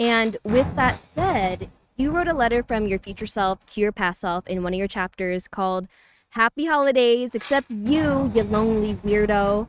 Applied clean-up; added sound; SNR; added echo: neural mask model RNNoise.